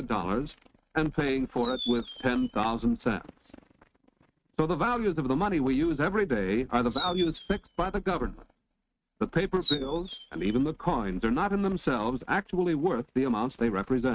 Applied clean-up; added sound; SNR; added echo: neural mask model RNNoise.